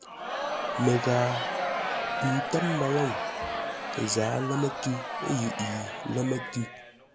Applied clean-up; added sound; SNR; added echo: none; Crowd; 3 dB; none.